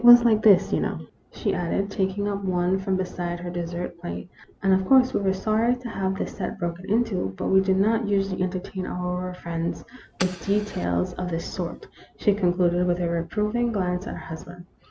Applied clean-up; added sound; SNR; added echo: none; Fire; 17 dB; none.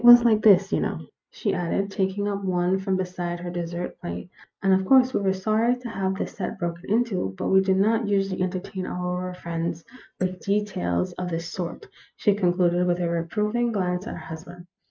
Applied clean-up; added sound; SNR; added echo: neural mask model Resemble Enhance denoiser.